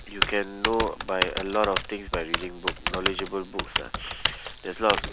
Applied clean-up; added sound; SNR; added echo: none; Typing; 1 dB; none.